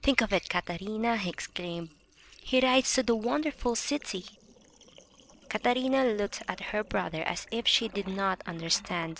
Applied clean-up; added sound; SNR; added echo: neural separator model SepFormer DNS4.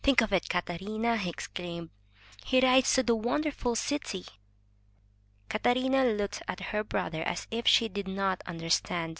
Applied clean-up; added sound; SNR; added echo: none; none; none; none.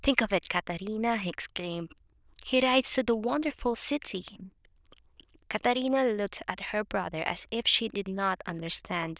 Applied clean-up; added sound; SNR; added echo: neural diffusion model UNIVERSE++.